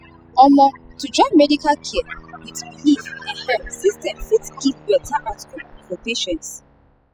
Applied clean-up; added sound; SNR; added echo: classical method spectral subtraction.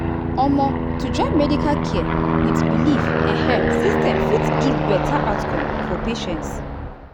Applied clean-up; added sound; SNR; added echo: none; Aircraft; -4 dB; none.